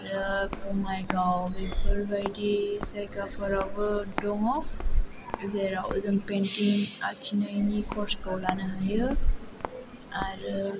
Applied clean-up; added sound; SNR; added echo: none; Walk, footsteps; 1 dB; none.